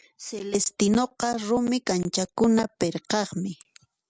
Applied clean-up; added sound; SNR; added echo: none; none; none; none.